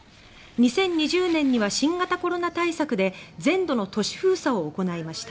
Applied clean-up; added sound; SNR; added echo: none; none; none; none.